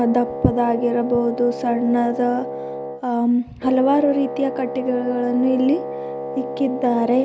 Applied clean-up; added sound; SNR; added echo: none; Wind instrument, woodwind instrument; 8 dB; none.